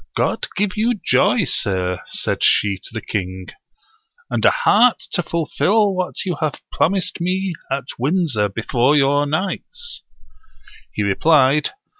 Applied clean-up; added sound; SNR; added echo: none; none; none; none.